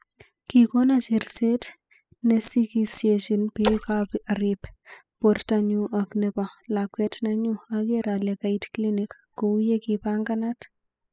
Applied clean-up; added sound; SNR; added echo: classical method spectral subtraction.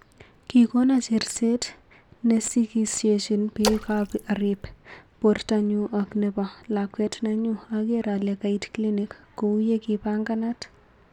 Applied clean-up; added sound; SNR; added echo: none; Splash, splatter; 8 dB; none.